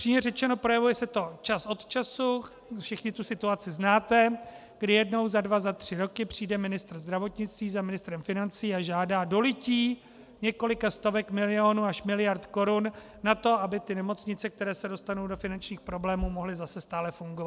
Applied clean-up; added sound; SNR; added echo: none; none; none; none.